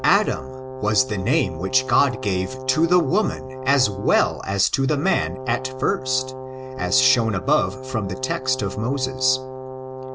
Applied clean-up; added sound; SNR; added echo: none; Brass instrument; 10 dB; none.